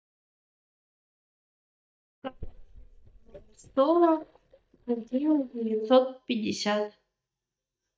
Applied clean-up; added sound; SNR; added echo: neural mask model DeepFilterNet 3.